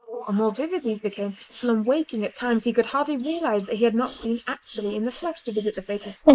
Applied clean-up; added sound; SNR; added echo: neural mask model Resemble Enhance denoiser.